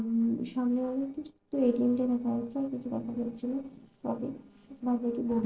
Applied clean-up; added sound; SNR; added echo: neural separator model SepFormer DNS4.